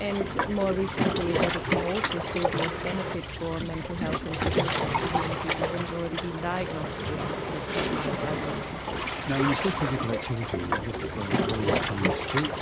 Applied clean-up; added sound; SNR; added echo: none; Waves, surf; -3 dB; none.